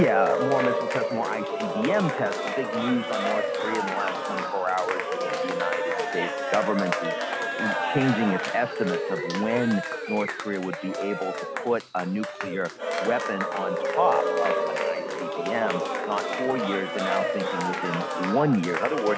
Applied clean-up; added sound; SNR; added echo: none; Cheering; 0 dB; none.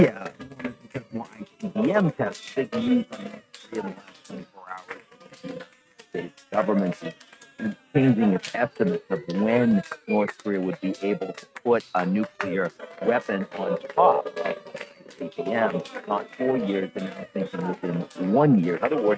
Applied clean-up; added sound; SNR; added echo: neural mask model RNNoise.